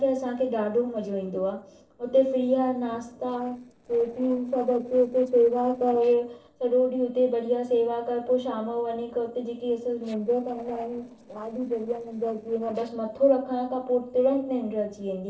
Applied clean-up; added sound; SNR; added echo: neural separator model SepFormer DNS4.